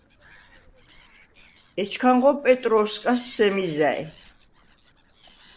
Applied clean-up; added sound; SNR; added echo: neural separator model SepFormer DNS4.